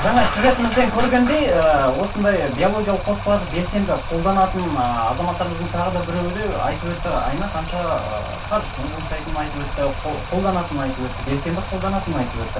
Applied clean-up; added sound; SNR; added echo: none; Stream; 7 dB; reverberation time 0.2 s.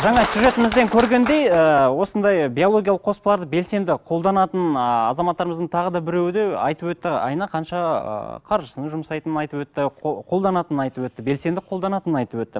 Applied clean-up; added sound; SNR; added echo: none; none; none; none.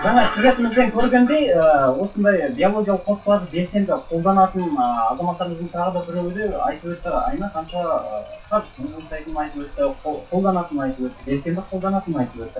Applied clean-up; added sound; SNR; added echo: classical method WPE with log-MMSE.